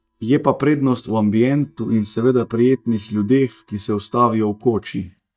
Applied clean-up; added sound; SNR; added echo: neural mask model DeepFilterNet 3.